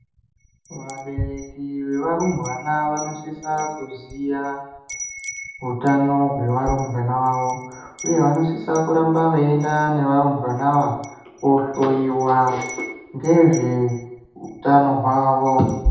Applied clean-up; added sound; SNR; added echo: none; Wind chime; 14 dB; reverberation time 0.8 s.